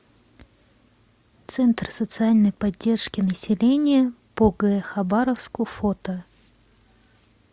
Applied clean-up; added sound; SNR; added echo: none; none; none; none.